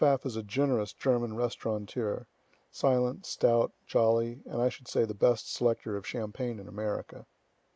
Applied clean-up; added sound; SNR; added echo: none; none; none; none.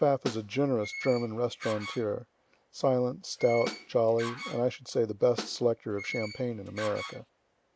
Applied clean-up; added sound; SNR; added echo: none; Snare drum + Door; 11 dB; none.